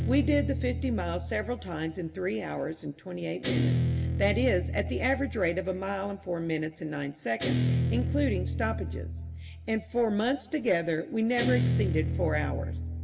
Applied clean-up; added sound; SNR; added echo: none; Guitar; 1 dB; reverberation time 1.1 s.